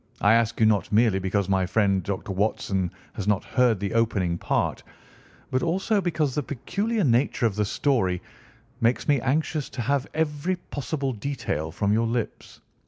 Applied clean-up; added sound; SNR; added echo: none; none; none; none.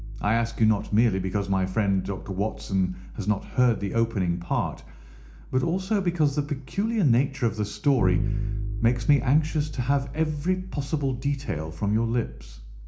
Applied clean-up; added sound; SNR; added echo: none; Bass guitar; 8 dB; reverberation time 0.4 s.